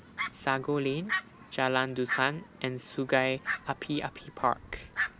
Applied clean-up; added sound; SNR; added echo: none; Fowl; 7 dB; none.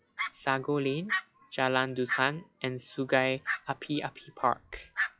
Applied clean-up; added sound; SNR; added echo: classical method log-MMSE.